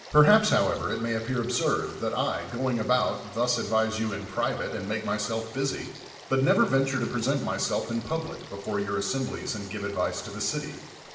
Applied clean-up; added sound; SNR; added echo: none; Stream / Frog; 19 dB; reverberation time 1.0 s.